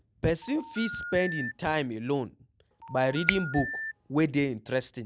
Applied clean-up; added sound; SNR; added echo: none; Finger snapping + Telephone; 7 dB; none.